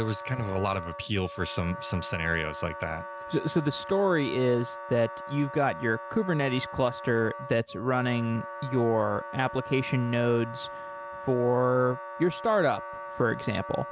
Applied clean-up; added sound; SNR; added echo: none; Wind instrument, woodwind instrument; 11 dB; none.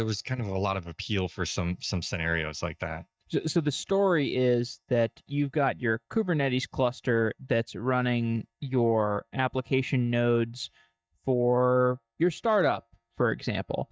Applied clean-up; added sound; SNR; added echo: neural mask model DeepFilterNet 3.